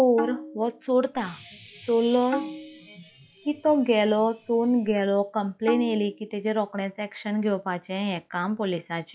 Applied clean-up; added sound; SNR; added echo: classical method log-MMSE.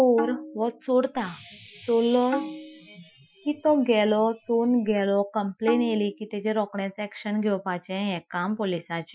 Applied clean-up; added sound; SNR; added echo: classical method Wiener filter.